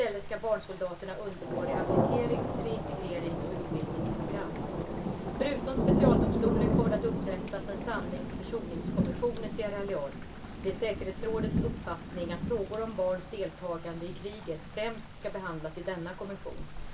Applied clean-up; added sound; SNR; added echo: none; Thunder / Rain; -3 dB; reverberation time 0.2 s.